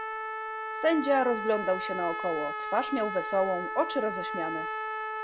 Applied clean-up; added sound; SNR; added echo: none; Trumpet; 4 dB; none.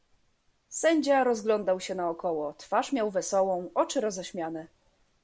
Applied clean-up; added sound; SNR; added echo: none; none; none; none.